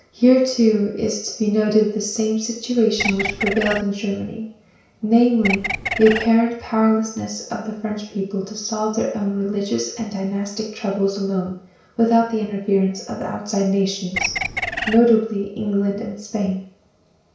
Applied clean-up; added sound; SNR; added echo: none; Bird; 4 dB; reverberation time 0.6 s.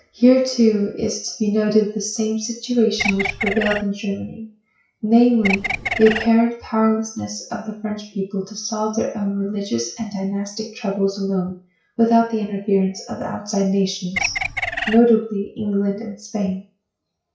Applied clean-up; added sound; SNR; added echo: classical method WPE with log-MMSE.